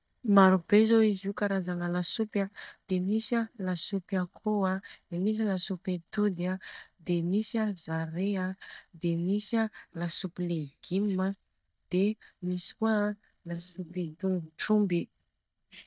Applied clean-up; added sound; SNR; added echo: neural mask model DeepFilterNet 3.